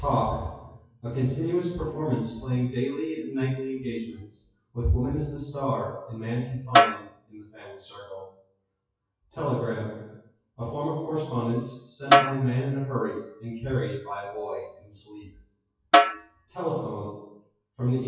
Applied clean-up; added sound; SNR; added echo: classical method WPE with log-MMSE.